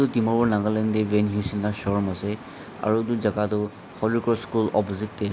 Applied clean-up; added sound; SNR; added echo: none; none; none; none.